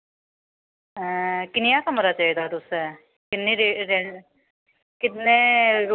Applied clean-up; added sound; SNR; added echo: none; none; none; none.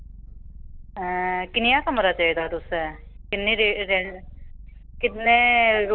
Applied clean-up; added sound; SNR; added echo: none; Purr; 17 dB; none.